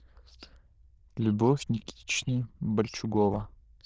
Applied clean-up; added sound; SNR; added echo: neural diffusion model UNIVERSE++.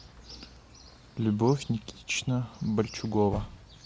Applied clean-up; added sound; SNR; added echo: none; Chirp, tweet; 15 dB; none.